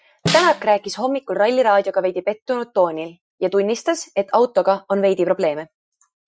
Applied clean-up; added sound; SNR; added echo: classical method Wiener filter.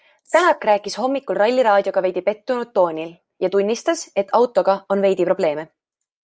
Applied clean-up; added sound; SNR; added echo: neural mask model Resemble Enhance denoiser.